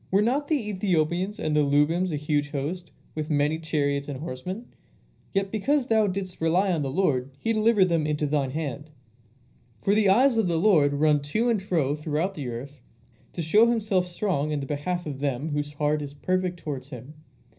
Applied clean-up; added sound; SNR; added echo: none; none; none; reverberation time 0.4 s.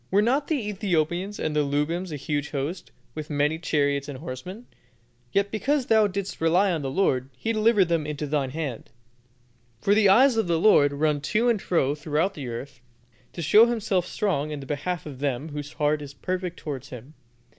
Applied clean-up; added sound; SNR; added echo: none; none; none; none.